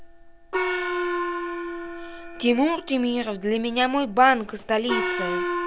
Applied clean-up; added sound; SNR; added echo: none; Gong; 5 dB; none.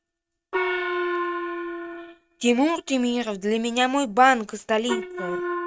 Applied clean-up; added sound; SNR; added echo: neural mask model RNNoise.